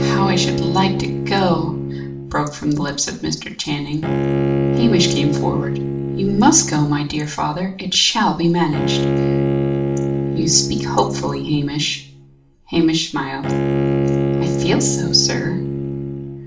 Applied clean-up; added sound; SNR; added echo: none; Bowed string instrument; 1 dB; reverberation time 0.4 s.